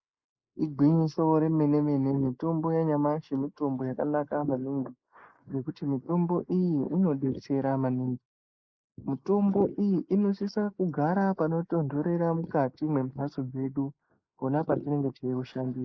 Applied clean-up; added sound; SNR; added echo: neural mask model Resemble Enhance denoiser.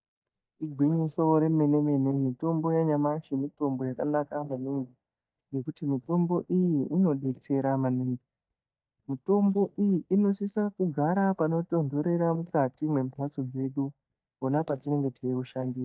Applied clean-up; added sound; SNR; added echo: neural mask model DeepFilterNet 3.